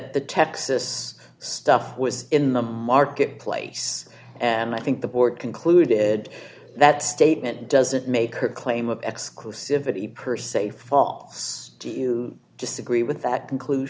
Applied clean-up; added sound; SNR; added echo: none; none; none; none.